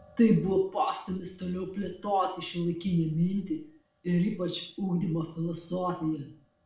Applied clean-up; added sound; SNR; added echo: none; none; none; reverberation time 0.5 s.